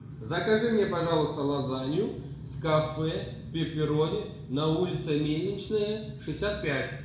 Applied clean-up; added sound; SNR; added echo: none; none; none; reverberation time 0.6 s.